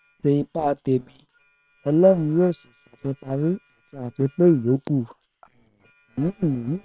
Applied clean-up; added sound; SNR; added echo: neural separator model SepFormer WHAM!.